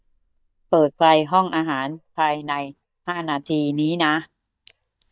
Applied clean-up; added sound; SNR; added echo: neural mask model DeepFilterNet 3.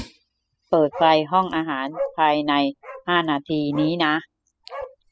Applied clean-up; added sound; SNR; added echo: classical method spectral subtraction.